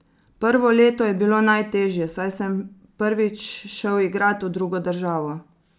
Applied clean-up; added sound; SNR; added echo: none; none; none; none.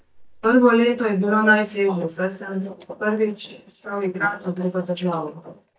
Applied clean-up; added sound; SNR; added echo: neural mask model DeepFilterNet 3.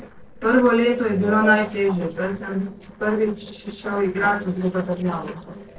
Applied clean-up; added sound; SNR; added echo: neural separator model SepFormer DNS4.